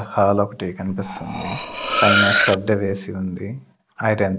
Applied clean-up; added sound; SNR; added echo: none; Cutlery, silverware; -1 dB; none.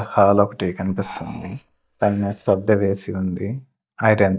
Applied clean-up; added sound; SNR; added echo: neural mask model DeepFilterNet 3.